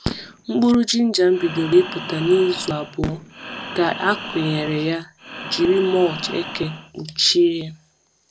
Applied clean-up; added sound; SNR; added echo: none; Breathing + Fireworks; 12 dB; none.